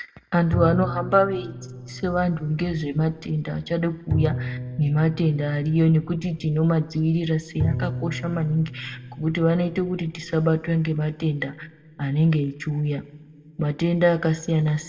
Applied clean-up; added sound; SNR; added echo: none; Bowed string instrument; 9 dB; reverberation time 1.0 s.